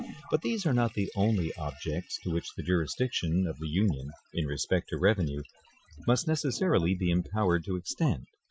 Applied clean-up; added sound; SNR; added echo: classical method Wiener filter.